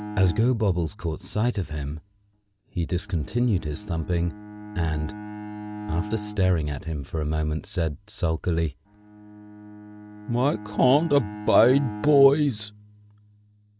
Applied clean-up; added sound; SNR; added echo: none; Bowed string instrument; 14 dB; none.